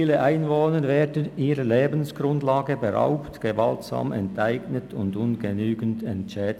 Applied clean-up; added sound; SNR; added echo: none; none; none; none.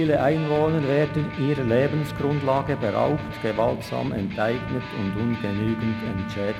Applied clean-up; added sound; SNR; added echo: none; Electric guitar + Trumpet; 10 dB; none.